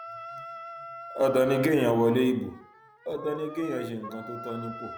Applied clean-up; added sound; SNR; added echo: none; Wind instrument, woodwind instrument; 14 dB; none.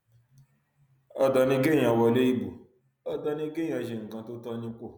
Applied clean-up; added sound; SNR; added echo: none; none; none; none.